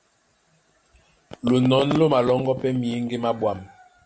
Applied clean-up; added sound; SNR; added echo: none; none; none; none.